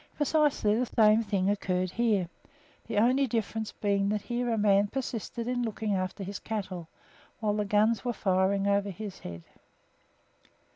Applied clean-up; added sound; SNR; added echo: none; none; none; none.